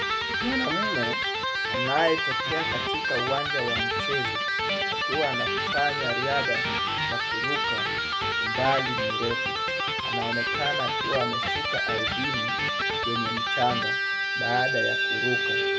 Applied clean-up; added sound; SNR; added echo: none; Electric guitar; -5 dB; none.